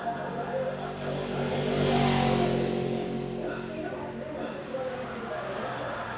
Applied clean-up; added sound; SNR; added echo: none; Motorcycle / Traffic noise, roadway noise; -4 dB; reverberation time 0.7 s.